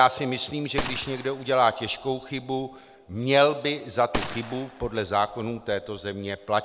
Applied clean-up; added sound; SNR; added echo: none; Gunshot, gunfire; 10 dB; none.